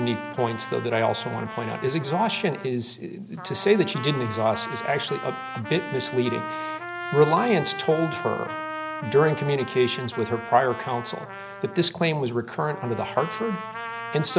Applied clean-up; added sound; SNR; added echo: none; Trumpet; 10 dB; none.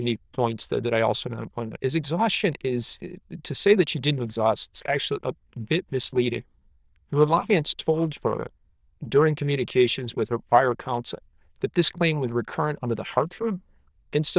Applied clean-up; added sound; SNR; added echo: neural diffusion model UNIVERSE++.